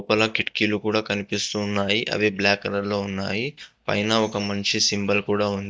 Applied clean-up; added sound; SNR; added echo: neural mask model DeepFilterNet 3.